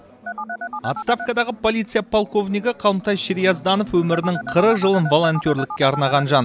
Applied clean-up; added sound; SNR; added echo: none; Telephone; 10 dB; none.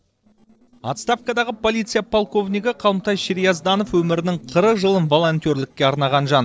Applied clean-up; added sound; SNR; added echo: neural separator model SepFormer DNS4.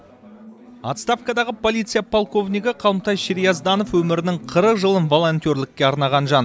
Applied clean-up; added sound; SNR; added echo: none; none; none; none.